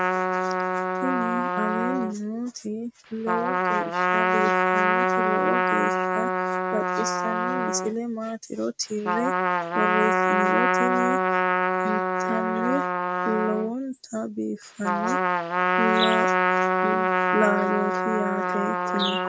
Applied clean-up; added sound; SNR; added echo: neural mask model RNNoise.